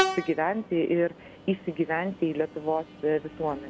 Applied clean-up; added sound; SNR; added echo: none; Train; 8 dB; none.